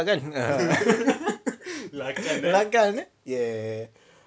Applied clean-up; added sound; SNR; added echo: none; none; none; none.